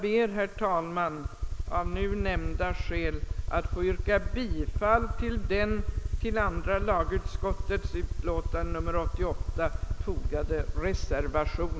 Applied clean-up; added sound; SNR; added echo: neural mask model Resemble Enhance denoiser.